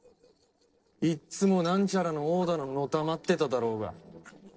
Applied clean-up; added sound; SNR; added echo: neural separator model SepFormer DNS4.